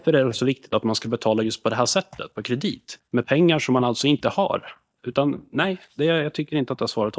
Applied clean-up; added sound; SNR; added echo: neural mask model DeepFilterNet 3.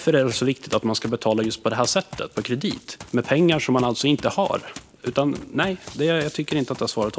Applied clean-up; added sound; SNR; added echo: none; Run; 20 dB; none.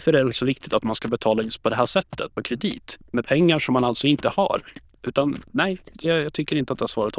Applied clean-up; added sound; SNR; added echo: neural diffusion model UNIVERSE++.